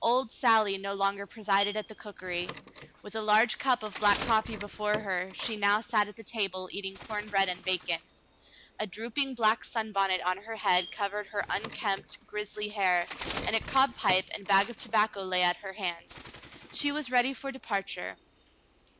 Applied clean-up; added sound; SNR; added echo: none; Bird; 14 dB; none.